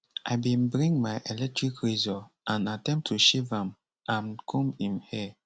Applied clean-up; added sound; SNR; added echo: none; none; none; none.